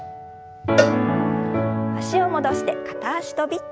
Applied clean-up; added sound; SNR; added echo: none; Cowbell; 5 dB; none.